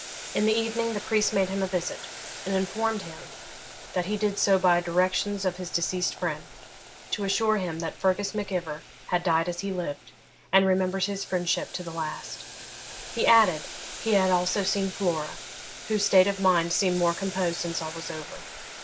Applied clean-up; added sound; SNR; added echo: none; Boiling; 14 dB; none.